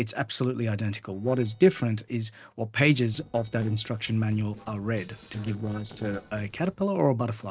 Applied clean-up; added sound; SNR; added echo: neural separator model SepFormer DNS4.